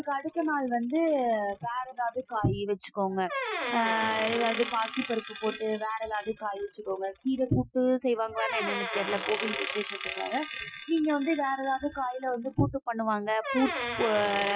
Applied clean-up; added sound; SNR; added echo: classical method Wiener filter.